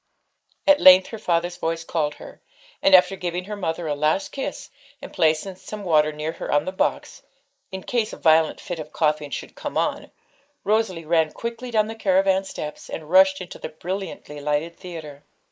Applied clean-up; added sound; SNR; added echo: neural mask model Resemble Enhance denoiser.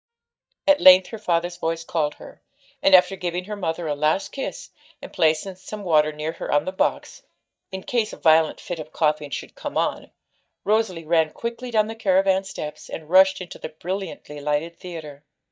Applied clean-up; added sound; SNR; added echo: neural mask model DeepFilterNet 3.